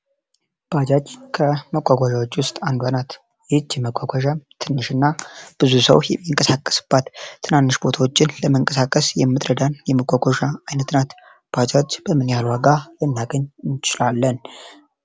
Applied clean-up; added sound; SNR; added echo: none; none; none; none.